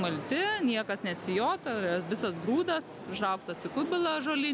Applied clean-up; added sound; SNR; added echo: none; none; none; none.